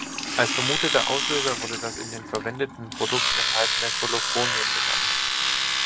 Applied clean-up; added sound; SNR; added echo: none; Domestic sounds, home sounds; -4 dB; none.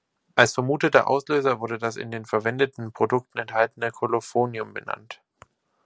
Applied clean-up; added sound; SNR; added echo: none; none; none; none.